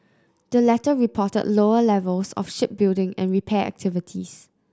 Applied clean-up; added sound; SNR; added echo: none; none; none; none.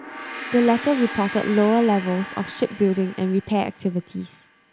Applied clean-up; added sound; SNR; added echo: none; Gong; 13 dB; none.